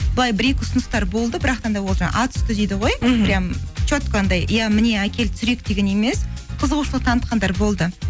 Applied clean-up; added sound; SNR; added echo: none; none; none; none.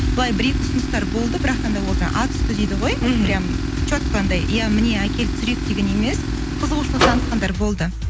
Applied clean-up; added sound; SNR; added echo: none; Tools + Microwave oven; 2 dB; none.